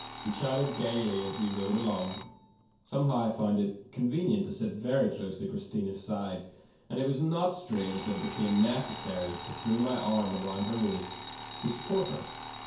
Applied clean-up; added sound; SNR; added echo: none; Alarm; 13 dB; reverberation time 0.6 s.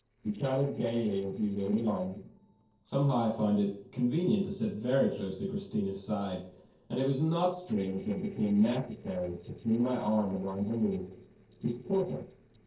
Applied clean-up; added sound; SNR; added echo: neural separator model SepFormer DNS4.